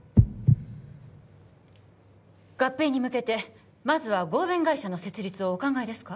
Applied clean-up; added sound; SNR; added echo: none; none; none; none.